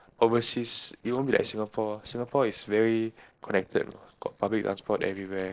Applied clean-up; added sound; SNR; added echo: neural separator model SepFormer DNS4.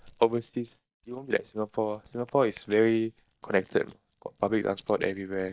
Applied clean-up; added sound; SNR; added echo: neural mask model DeepFilterNet 3.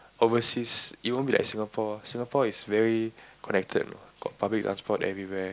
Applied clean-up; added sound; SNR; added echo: none; none; none; none.